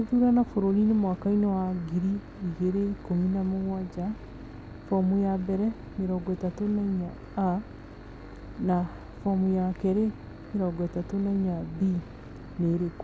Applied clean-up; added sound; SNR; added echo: none; Engine / Boat, Water vehicle; 15 dB; none.